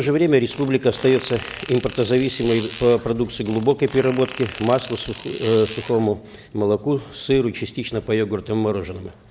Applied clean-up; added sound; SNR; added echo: none; Fart; 16 dB; none.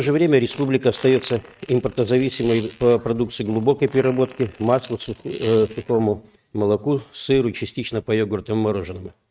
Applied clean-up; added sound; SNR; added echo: neural mask model RNNoise.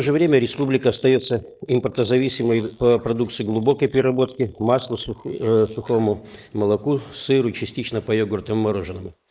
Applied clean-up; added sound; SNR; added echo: neural mask model Resemble Enhance denoiser.